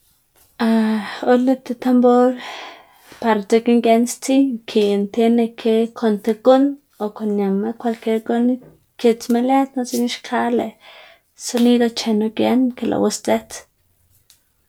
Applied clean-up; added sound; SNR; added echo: none; none; none; none.